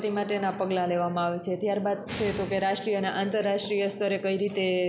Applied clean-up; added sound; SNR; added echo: none; none; none; none.